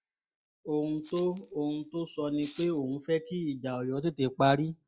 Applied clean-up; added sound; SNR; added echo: classical method log-MMSE.